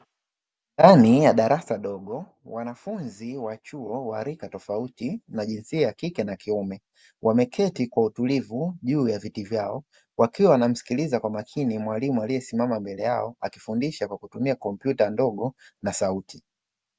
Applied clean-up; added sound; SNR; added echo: none; none; none; none.